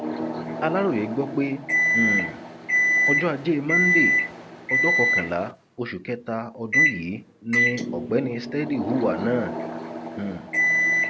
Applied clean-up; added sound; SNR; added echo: none; Microwave oven; -3 dB; none.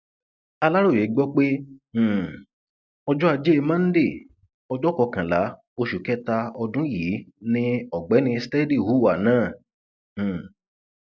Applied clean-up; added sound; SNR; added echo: none; none; none; none.